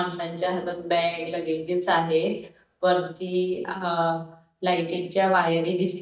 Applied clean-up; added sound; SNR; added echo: neural mask model DeepFilterNet 3.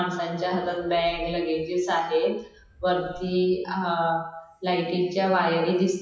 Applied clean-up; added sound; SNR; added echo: classical method WPE with log-MMSE.